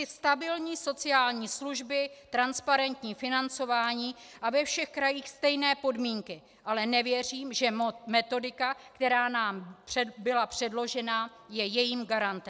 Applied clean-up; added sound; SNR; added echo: none; none; none; none.